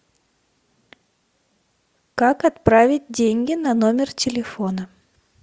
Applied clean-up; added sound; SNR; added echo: none; none; none; none.